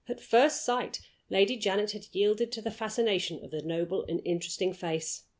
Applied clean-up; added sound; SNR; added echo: none; none; none; none.